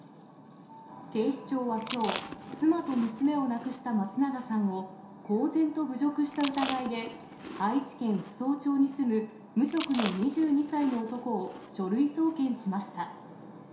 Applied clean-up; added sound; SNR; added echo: none; Chewing, mastication; 11 dB; reverberation time 0.7 s.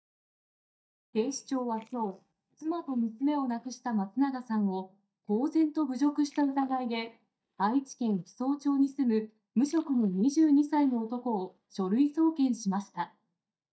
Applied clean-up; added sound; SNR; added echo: neural mask model DeepFilterNet 3.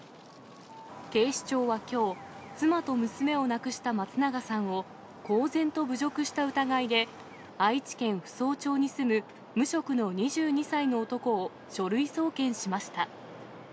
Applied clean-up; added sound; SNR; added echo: none; none; none; none.